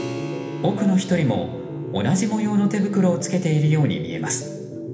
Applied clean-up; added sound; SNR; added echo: none; Keyboard (musical); 17 dB; reverberation time 1.0 s.